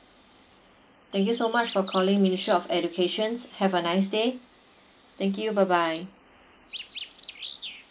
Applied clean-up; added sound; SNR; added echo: neural mask model Resemble Enhance denoiser.